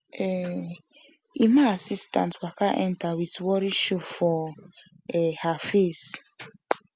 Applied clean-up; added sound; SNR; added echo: none; none; none; none.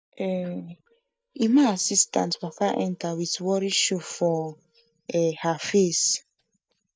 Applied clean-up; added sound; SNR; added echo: neural mask model DeepFilterNet 3.